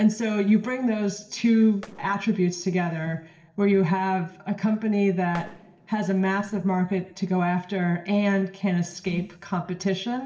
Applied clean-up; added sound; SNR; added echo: neural separator model SepFormer DNS4.